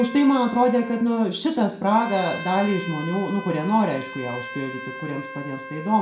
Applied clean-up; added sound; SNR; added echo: none; Trumpet; 14 dB; reverberation time 0.5 s.